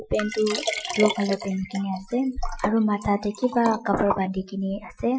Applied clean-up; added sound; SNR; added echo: classical method Wiener filter.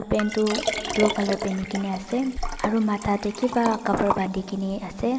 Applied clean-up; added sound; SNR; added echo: none; Liquid; 6 dB; none.